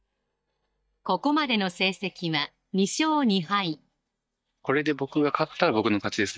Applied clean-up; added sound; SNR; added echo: neural mask model DeepFilterNet 3.